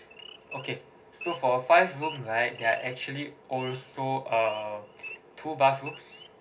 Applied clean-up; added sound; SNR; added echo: none; Idling / Wild animals; 18 dB; reverberation time 0.4 s.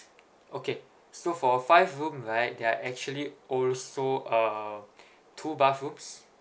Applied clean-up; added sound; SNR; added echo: none; none; none; none.